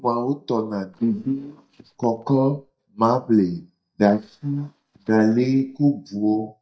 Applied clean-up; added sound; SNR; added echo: neural mask model DeepFilterNet 3.